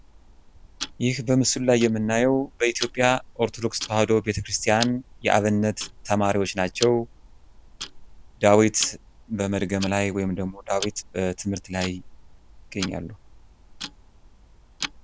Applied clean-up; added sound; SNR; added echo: none; Tick-tock; 15 dB; none.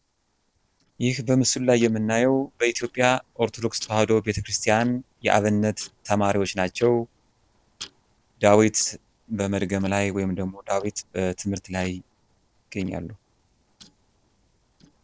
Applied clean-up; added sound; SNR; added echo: neural separator model SepFormer DNS4.